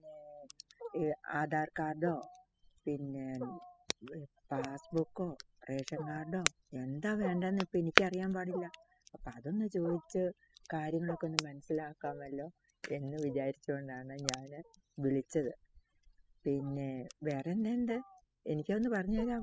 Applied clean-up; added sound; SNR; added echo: classical method spectral subtraction.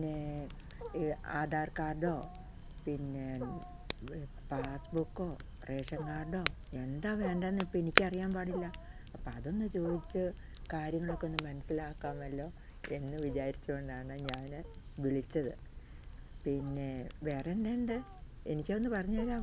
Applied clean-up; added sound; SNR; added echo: none; Wild animals + Crackle; 5 dB; none.